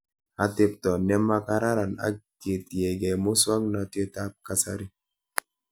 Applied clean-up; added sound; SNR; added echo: none; none; none; none.